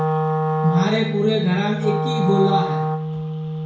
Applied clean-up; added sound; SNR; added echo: none; Wind instrument, woodwind instrument; 0 dB; reverberation time 0.6 s.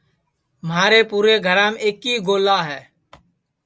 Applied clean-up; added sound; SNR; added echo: none; none; none; none.